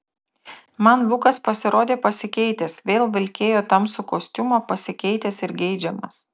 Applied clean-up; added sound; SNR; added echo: none; none; none; none.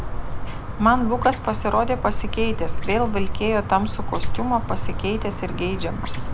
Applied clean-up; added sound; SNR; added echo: none; Chirp, tweet; 0 dB; none.